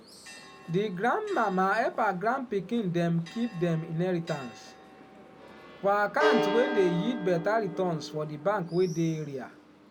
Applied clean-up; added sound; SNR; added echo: none; Church bell; 8 dB; none.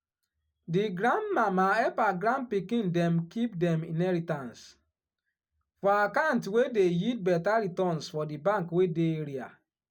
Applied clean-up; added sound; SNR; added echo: none; none; none; none.